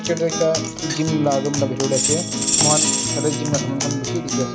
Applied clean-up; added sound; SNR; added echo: none; Tambourine + Acoustic guitar; -1 dB; none.